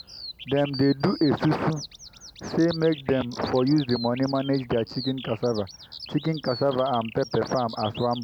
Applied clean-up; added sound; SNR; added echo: none; Bird vocalization, bird call, bird song; 16 dB; none.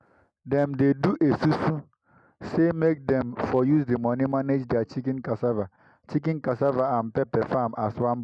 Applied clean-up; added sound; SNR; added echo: none; none; none; none.